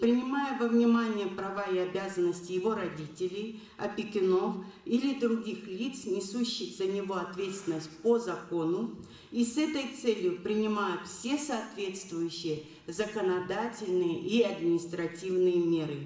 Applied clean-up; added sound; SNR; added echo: none; none; none; reverberation time 0.8 s.